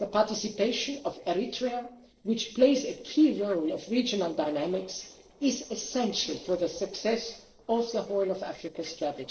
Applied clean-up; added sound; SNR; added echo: neural separator model SepFormer DNS4.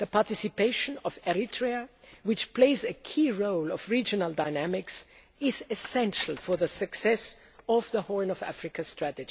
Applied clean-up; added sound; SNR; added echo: none; none; none; none.